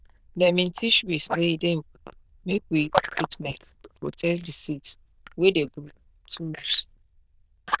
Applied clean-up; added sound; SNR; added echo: neural diffusion model UNIVERSE++.